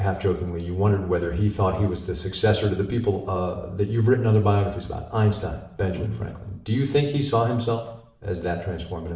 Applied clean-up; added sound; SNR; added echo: none; none; none; reverberation time 0.7 s.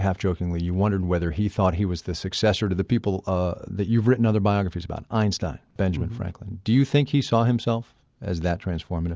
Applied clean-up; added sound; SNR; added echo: none; none; none; none.